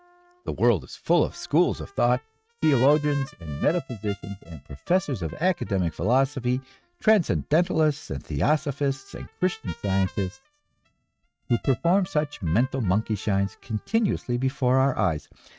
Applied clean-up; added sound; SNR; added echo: neural mask model RNNoise.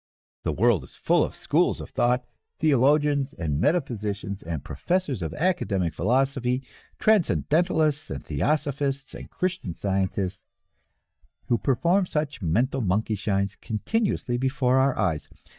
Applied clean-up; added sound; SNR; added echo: neural mask model DeepFilterNet 3.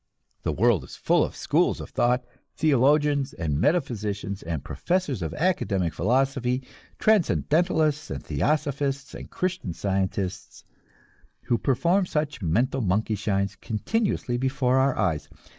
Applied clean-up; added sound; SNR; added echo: neural mask model Resemble Enhance denoiser.